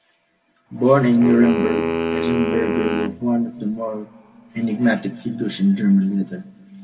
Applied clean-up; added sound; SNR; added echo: none; Wind instrument, woodwind instrument; 5 dB; reverberation time 1.0 s.